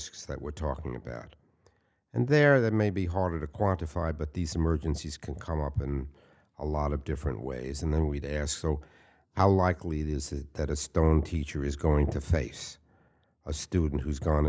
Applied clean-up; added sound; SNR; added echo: neural mask model Resemble Enhance denoiser.